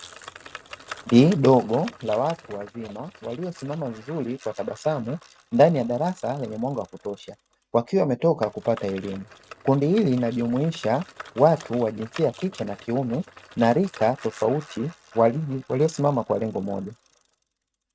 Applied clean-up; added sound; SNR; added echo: neural mask model RNNoise.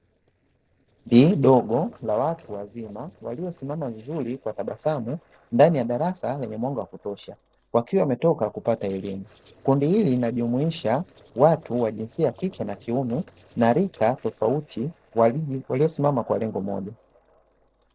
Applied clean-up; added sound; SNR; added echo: neural separator model SepFormer DNS4.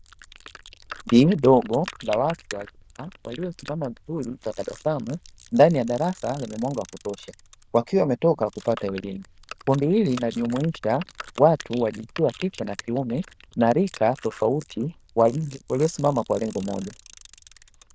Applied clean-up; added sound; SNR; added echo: neural diffusion model UNIVERSE++.